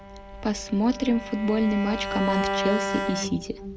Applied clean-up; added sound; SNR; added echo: none; Bowed string instrument; 5 dB; none.